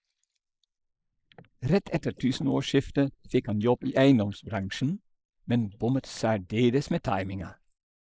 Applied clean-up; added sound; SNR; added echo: neural mask model Resemble Enhance denoiser.